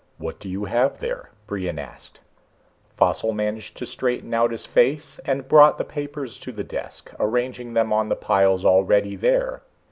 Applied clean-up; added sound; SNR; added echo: none; none; none; none.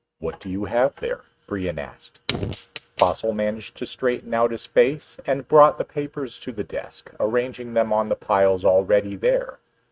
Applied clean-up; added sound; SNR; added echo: neural mask model RNNoise.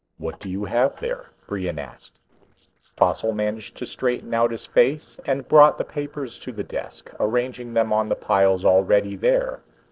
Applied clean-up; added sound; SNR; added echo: neural separator model SepFormer DNS4.